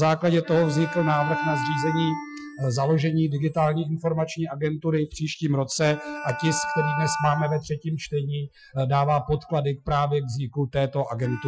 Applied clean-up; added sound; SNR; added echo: classical method Wiener filter.